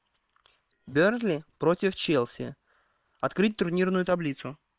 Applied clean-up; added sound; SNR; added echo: neural separator model SepFormer WHAM!.